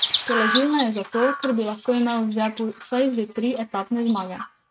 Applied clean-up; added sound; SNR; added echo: neural mask model RNNoise.